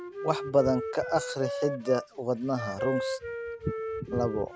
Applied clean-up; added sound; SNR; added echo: none; Wind instrument, woodwind instrument; 5 dB; none.